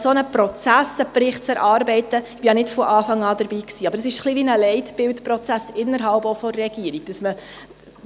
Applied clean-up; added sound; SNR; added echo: none; none; none; none.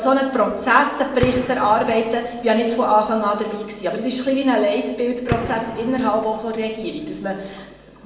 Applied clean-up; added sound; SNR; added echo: none; Gunshot, gunfire; 12 dB; reverberation time 0.8 s.